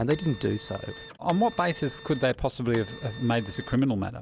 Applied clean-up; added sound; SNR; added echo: none; Printer; 16 dB; none.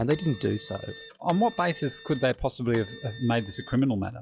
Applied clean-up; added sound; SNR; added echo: classical method log-MMSE.